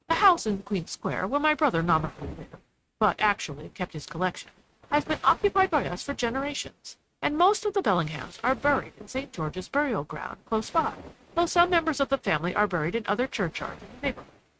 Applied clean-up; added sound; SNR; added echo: neural mask model RNNoise.